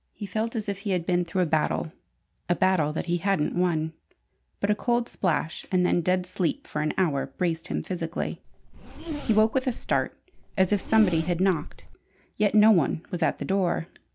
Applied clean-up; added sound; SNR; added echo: none; Zipper (clothing); 10 dB; none.